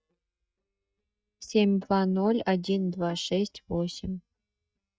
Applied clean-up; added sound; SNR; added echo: neural mask model DeepFilterNet 3.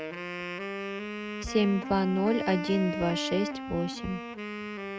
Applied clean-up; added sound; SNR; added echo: none; Wind instrument, woodwind instrument; 6 dB; none.